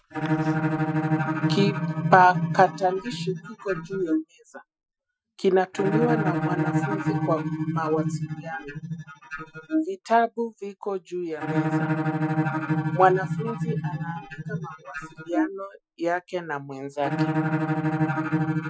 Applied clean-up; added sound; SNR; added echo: classical method Wiener filter.